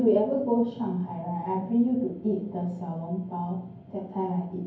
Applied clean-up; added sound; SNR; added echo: none; none; none; reverberation time 0.9 s.